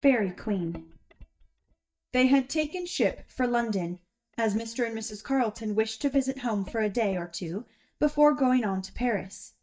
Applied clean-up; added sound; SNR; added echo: neural mask model DeepFilterNet 3.